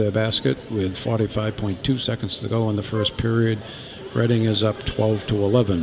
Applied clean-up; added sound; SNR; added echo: none; Wind instrument, woodwind instrument; 14 dB; reverberation time 1.1 s.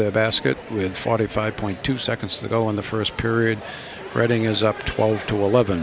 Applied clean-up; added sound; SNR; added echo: none; none; none; none.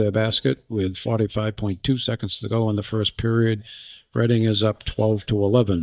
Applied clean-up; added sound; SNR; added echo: neural mask model DeepFilterNet 3.